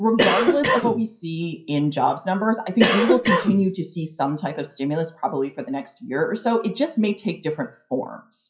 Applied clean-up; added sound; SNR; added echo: classical method WPE with log-MMSE.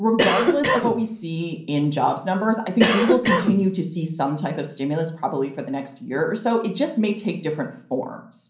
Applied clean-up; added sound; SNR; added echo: none; Cough; -2 dB; reverberation time 0.6 s.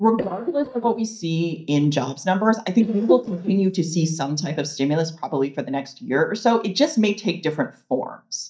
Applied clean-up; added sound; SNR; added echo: neural mask model DeepFilterNet 3.